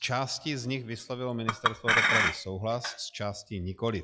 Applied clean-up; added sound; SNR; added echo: classical method log-MMSE.